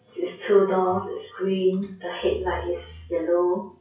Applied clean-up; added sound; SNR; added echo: classical method WPE with log-MMSE.